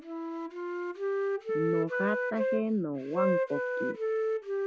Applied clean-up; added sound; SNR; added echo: none; Wind instrument, woodwind instrument; -3 dB; none.